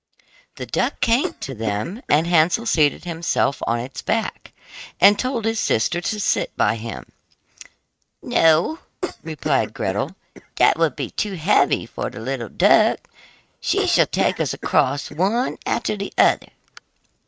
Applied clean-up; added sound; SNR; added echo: neural mask model RNNoise.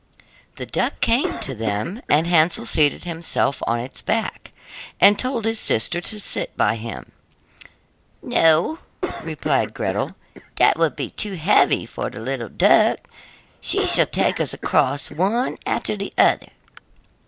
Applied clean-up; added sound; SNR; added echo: none; Cough; 13 dB; none.